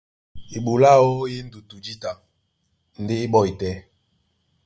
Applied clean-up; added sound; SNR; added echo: none; none; none; none.